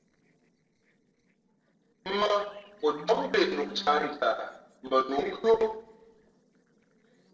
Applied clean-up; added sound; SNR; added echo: neural separator model SepFormer DNS4.